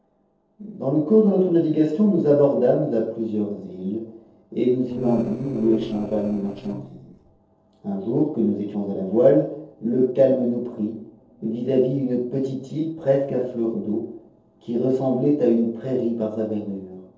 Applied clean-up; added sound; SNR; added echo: neural separator model SepFormer DNS4.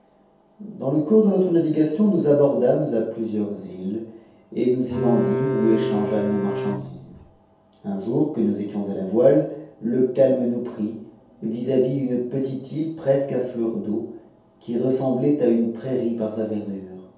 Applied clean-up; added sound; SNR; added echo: none; Bowed string instrument; 3 dB; reverberation time 0.7 s.